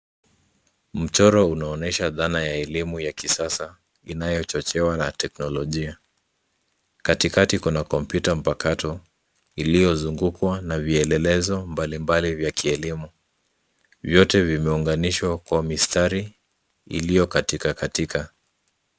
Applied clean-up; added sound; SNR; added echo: none; none; none; none.